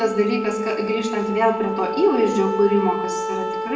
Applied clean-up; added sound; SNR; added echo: none; Wind instrument, woodwind instrument; 5 dB; reverberation time 0.9 s.